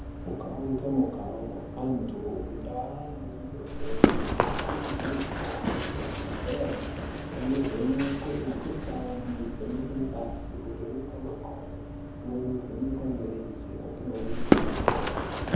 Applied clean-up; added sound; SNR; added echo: none; Run; -2 dB; reverberation time 0.8 s.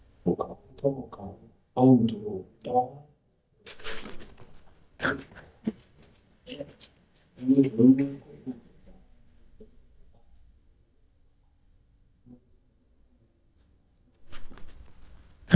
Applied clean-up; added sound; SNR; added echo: neural mask model DeepFilterNet 3.